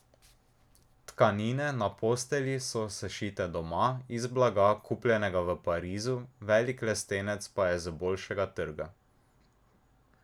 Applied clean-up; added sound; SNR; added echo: none; none; none; none.